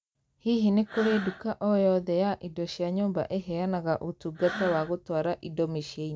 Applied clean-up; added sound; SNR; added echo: none; Breathing; 13 dB; none.